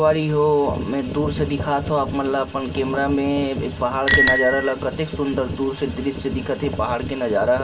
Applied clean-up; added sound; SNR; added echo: none; Bicycle bell; 3 dB; reverberation time 0.1 s.